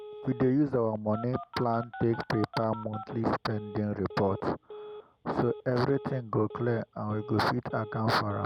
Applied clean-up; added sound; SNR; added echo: none; Telephone; 15 dB; none.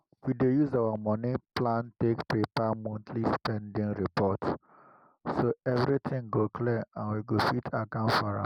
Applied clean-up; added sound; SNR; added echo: none; none; none; none.